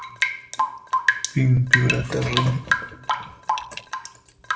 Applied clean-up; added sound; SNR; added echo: none; Drip / Rain; 0 dB; reverberation time 0.4 s.